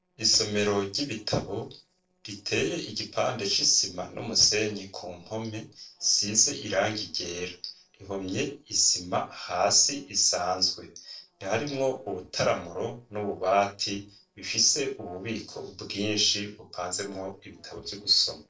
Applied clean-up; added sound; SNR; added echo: neural separator model SepFormer DNS4.